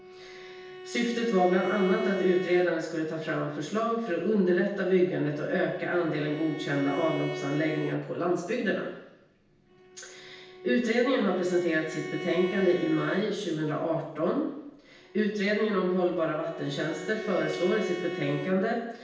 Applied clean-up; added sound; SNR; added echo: none; Bowed string instrument; 12 dB; reverberation time 0.9 s.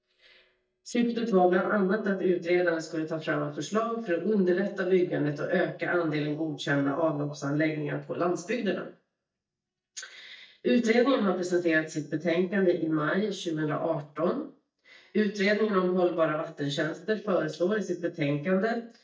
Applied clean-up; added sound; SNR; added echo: neural mask model DeepFilterNet 3.